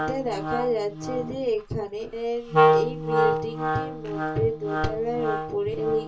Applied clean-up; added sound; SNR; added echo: none; Wind instrument, woodwind instrument; -2 dB; reverberation time 0.2 s.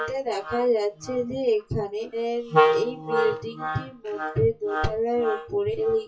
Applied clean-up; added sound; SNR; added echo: classical method WPE with log-MMSE.